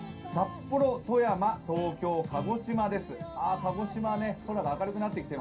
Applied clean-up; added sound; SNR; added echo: none; Guitar; 16 dB; reverberation time 0.3 s.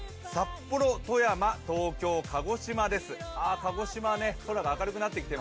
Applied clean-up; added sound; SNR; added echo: none; none; none; none.